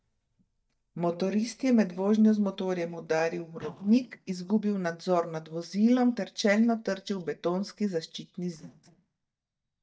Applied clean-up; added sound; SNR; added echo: neural mask model DeepFilterNet 3.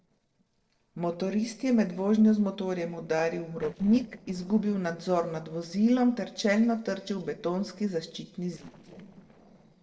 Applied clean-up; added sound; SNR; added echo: neural separator model SepFormer DNS4.